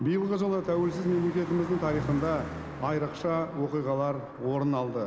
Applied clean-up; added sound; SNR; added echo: none; Car passing by; 12 dB; none.